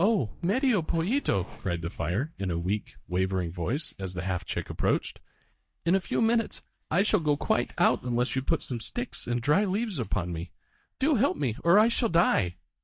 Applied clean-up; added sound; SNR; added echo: neural mask model DeepFilterNet 3.